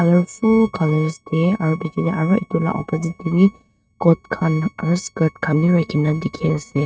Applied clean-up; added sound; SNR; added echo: neural mask model RNNoise.